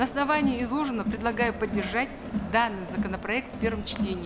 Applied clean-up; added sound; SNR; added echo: none; Crowd; 5 dB; none.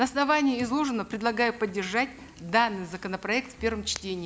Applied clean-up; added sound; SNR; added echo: none; none; none; none.